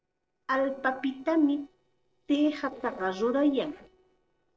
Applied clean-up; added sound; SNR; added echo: neural separator model SepFormer DNS4.